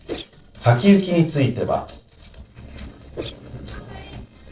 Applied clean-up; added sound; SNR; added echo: neural separator model SepFormer DNS4.